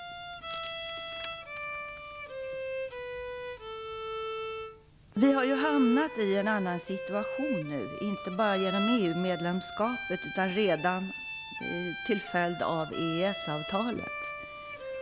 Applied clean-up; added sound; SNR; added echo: none; Bowed string instrument; 6 dB; none.